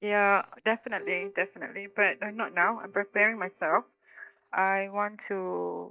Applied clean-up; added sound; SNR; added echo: neural mask model DeepFilterNet 3.